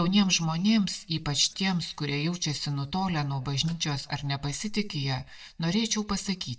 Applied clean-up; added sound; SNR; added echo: neural mask model DeepFilterNet 3.